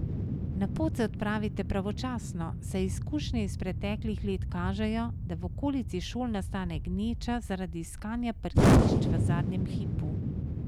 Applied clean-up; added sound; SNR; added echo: none; Explosion; -3 dB; none.